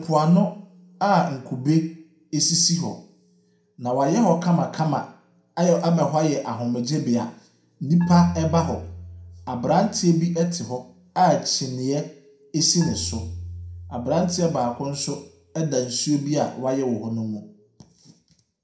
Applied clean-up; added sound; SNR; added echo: none; Marimba, xylophone; 16 dB; reverberation time 0.5 s.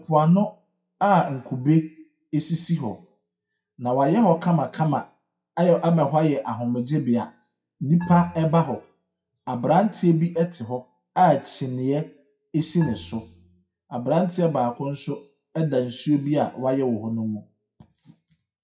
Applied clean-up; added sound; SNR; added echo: classical method WPE with log-MMSE.